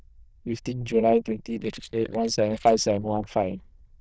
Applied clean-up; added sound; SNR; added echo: neural diffusion model UNIVERSE++.